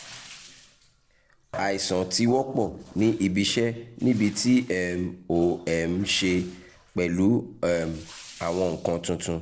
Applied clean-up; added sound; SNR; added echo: neural separator model SepFormer DNS4.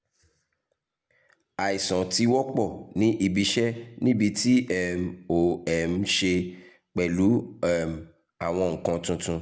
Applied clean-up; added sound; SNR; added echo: none; none; none; none.